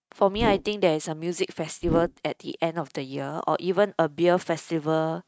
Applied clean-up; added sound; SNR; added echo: neural mask model RNNoise.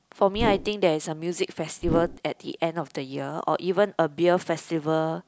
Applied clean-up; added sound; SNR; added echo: none; Whoosh, swoosh, swish; 3 dB; none.